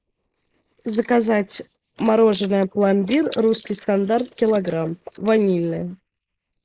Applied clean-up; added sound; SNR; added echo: neural mask model Resemble Enhance denoiser.